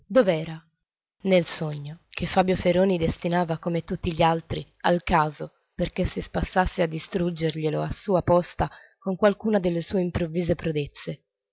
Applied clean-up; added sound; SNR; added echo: none; none; none; none.